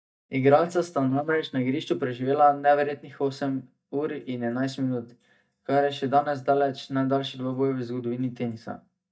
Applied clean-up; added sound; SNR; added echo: neural mask model DeepFilterNet 3.